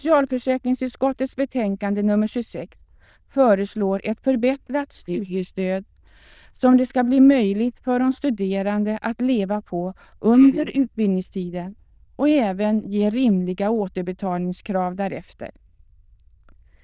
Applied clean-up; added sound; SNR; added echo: neural diffusion model UNIVERSE++.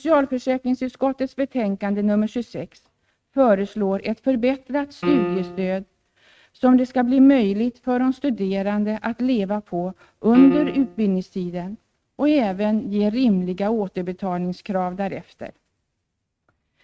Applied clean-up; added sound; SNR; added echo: neural mask model RNNoise.